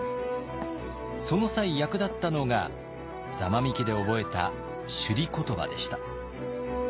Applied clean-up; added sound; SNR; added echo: none; none; none; none.